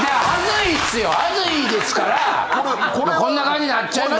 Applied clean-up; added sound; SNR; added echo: none; Bathtub (filling or washing) / Splash, splatter; 16 dB; none.